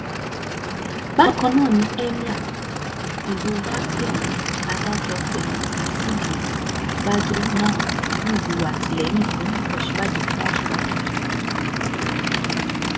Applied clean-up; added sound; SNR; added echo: none; Idling / Aircraft; -1 dB; reverberation time 0.9 s.